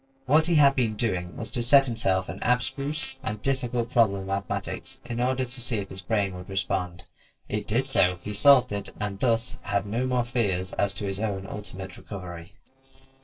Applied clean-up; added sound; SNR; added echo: neural separator model SepFormer DNS4.